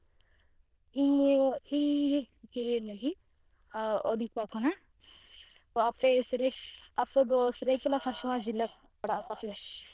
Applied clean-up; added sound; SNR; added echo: neural diffusion model UNIVERSE++.